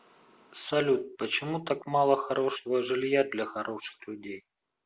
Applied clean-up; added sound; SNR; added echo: none; none; none; none.